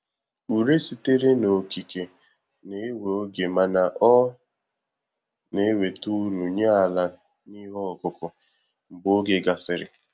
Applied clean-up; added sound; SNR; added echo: none; none; none; none.